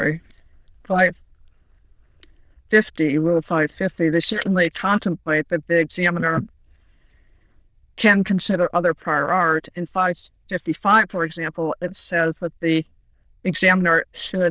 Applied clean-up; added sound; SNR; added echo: neural diffusion model UNIVERSE++.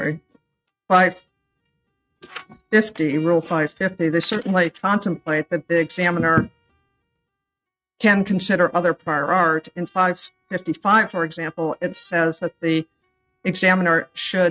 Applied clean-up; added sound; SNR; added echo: neural mask model RNNoise.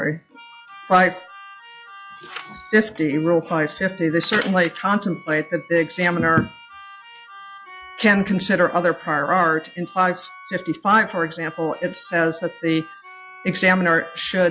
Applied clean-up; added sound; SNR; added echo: classical method log-MMSE.